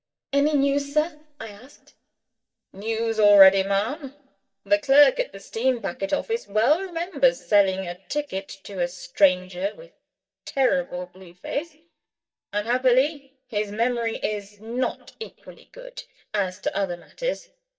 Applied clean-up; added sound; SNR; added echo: neural mask model DeepFilterNet 3.